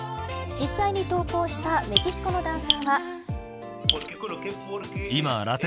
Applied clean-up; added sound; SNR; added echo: none; Drip; -1 dB; none.